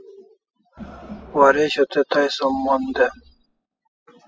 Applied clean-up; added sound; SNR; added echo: classical method spectral subtraction.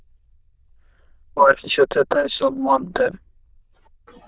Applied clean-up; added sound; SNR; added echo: neural diffusion model UNIVERSE++.